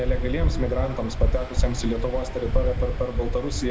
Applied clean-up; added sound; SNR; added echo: none; Waves, surf; -3 dB; none.